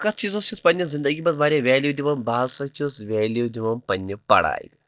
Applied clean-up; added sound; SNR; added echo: neural mask model DeepFilterNet 3.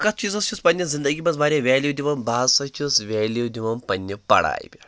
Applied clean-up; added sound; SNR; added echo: none; none; none; none.